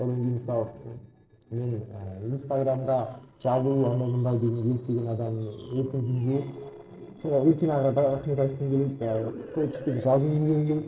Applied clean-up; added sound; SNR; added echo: neural separator model SepFormer DNS4.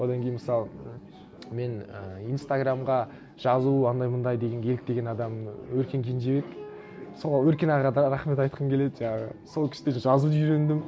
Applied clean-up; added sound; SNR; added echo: none; none; none; none.